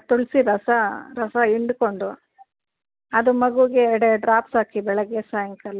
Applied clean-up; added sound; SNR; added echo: none; none; none; none.